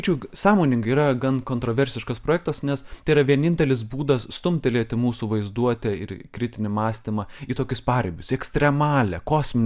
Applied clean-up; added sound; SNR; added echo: none; none; none; none.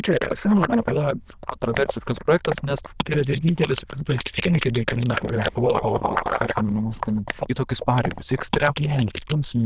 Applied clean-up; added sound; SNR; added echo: neural diffusion model UNIVERSE++.